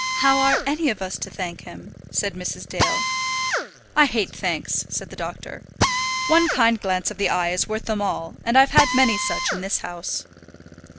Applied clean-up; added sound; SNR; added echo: none; Drill; 4 dB; none.